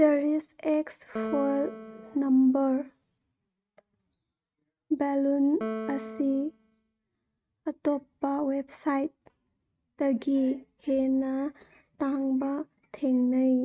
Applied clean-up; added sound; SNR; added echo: neural mask model RNNoise.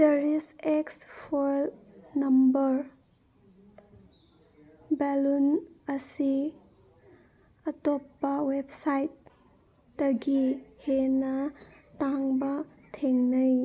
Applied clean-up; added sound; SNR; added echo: none; none; none; none.